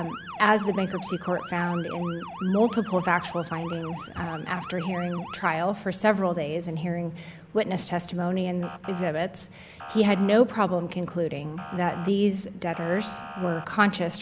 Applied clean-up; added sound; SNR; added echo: none; Motor vehicle (road) / Siren; 15 dB; none.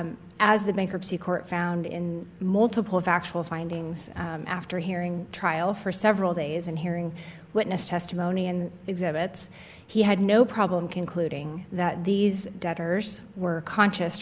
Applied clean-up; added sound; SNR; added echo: none; none; none; none.